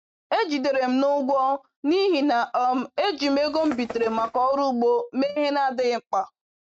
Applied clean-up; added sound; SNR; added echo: neural mask model RNNoise.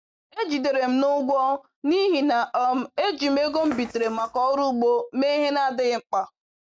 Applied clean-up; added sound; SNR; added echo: neural mask model DeepFilterNet 3.